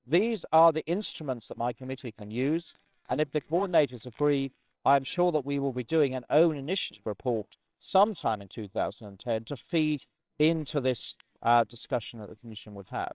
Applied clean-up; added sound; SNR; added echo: neural separator model SepFormer WHAMR!.